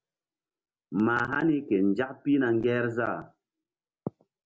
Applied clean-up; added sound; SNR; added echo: none; none; none; none.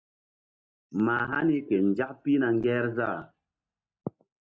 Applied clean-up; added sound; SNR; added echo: neural mask model DeepFilterNet 3.